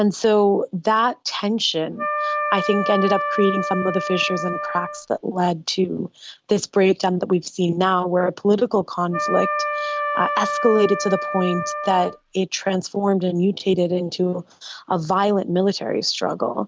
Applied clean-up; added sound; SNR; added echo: none; Wind instrument, woodwind instrument; 4 dB; none.